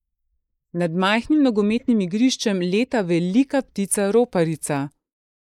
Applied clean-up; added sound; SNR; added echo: neural mask model Resemble Enhance denoiser.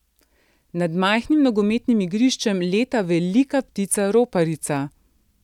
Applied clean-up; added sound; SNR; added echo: none; none; none; none.